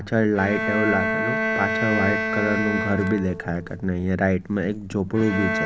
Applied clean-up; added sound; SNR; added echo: none; Bowed string instrument; 3 dB; none.